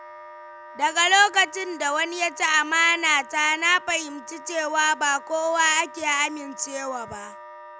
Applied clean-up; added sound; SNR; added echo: none; Wind instrument, woodwind instrument; 18 dB; none.